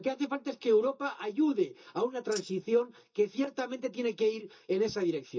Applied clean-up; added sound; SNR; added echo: neural mask model DeepFilterNet 3.